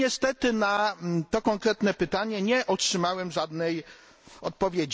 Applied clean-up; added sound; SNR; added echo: none; none; none; none.